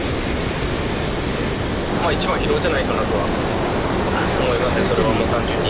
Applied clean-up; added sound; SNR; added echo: none; Water; -1 dB; none.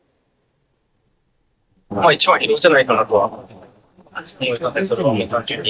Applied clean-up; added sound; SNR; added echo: neural mask model DeepFilterNet 3.